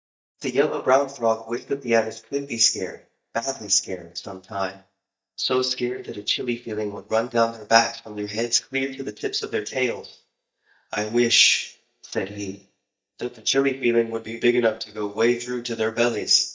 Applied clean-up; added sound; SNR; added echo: neural mask model DeepFilterNet 3.